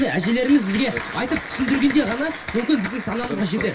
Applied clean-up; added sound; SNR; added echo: none; none; none; reverberation time 0.1 s.